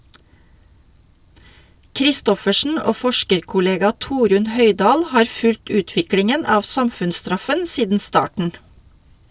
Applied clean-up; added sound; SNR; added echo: none; none; none; none.